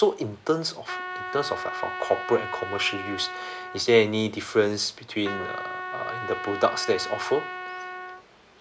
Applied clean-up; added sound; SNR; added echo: none; Trumpet; 8 dB; none.